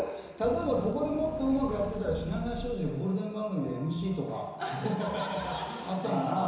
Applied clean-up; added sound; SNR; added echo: none; Engine / Car; 8 dB; reverberation time 1.0 s.